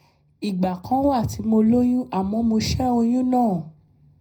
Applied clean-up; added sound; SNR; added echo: none; none; none; reverberation time 0.4 s.